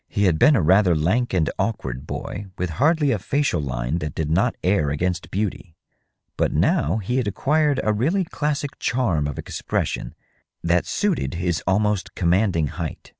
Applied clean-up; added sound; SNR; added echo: none; none; none; none.